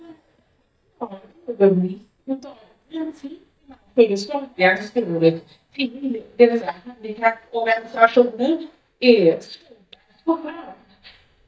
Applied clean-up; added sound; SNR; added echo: neural mask model DeepFilterNet 3.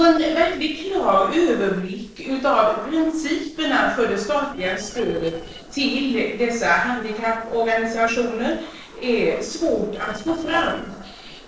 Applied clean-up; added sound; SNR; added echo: neural separator model SepFormer DNS4.